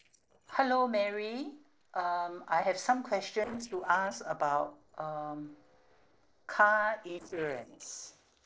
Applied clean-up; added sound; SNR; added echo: neural separator model SepFormer DNS4.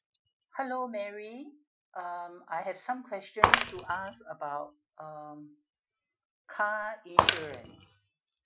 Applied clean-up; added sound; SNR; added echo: classical method Wiener filter.